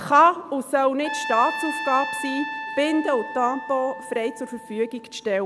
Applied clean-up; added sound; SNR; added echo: none; Trumpet; 10 dB; none.